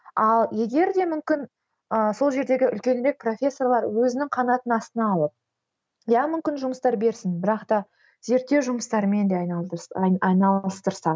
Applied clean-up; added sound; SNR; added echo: none; none; none; none.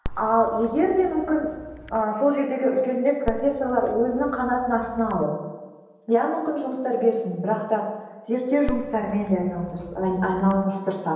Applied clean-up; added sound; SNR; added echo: none; Dog; 13 dB; reverberation time 1.0 s.